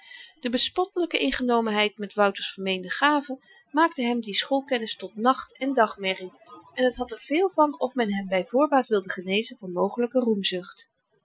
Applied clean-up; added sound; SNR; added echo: classical method Wiener filter.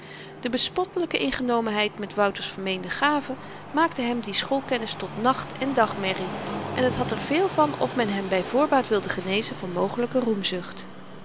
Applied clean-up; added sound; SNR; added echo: none; Train; 11 dB; none.